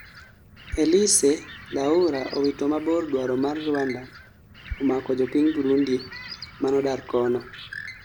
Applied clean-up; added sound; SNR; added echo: none; Bird; 16 dB; none.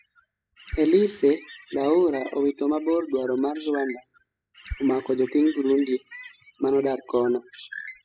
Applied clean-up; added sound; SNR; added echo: classical method spectral subtraction.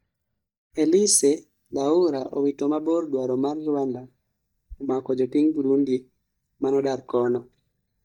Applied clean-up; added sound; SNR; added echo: neural mask model DeepFilterNet 3.